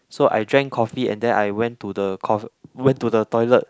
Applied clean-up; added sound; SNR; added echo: none; none; none; none.